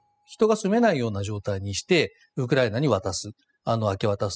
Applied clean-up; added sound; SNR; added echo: classical method spectral subtraction.